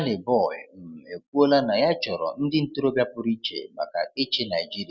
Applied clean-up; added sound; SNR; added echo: none; none; none; none.